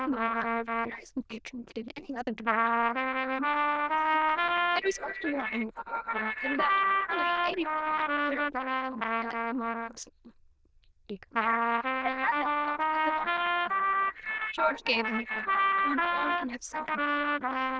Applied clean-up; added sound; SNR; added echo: neural diffusion model UNIVERSE++.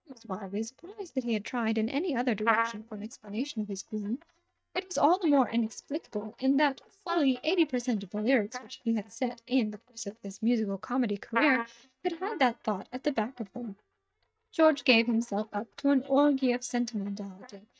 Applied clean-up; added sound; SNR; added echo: neural mask model DeepFilterNet 3.